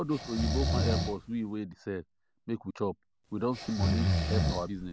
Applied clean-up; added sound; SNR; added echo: none; Breathing; -2 dB; none.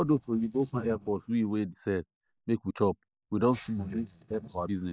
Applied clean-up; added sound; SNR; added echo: neural mask model DeepFilterNet 3.